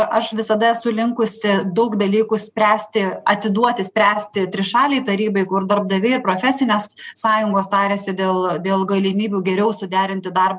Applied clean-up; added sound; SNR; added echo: none; none; none; none.